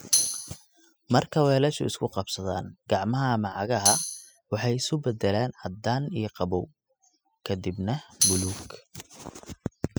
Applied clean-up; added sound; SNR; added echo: classical method spectral subtraction.